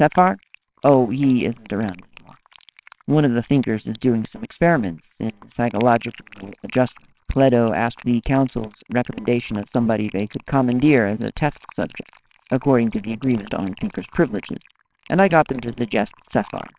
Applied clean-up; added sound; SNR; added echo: neural separator model SepFormer WHAMR!.